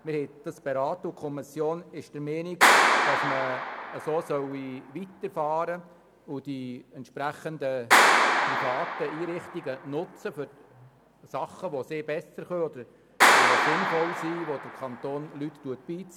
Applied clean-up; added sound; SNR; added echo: none; Clapping; -5 dB; none.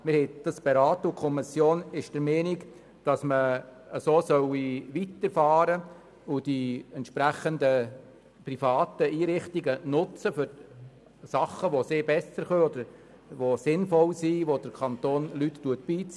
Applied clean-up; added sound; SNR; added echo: none; none; none; none.